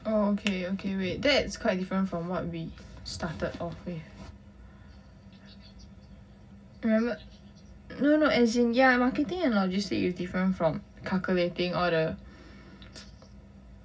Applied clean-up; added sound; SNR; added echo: none; none; none; reverberation time 0.4 s.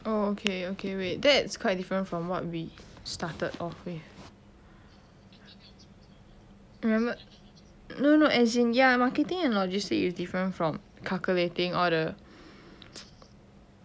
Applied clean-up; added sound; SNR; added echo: none; none; none; none.